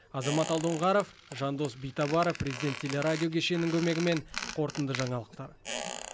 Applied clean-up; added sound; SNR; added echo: none; Squeak; 10 dB; none.